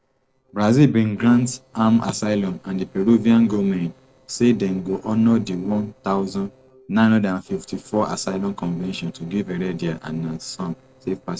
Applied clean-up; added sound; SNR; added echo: neural separator model SepFormer DNS4.